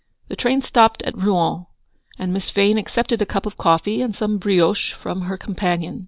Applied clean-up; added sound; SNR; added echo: none; none; none; none.